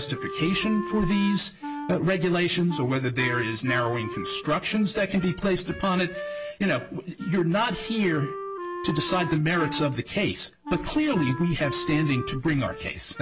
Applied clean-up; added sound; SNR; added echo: none; Wind instrument, woodwind instrument; 10 dB; none.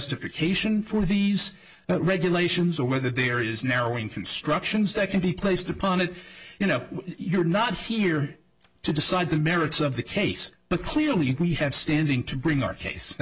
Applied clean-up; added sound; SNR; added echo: none; none; none; none.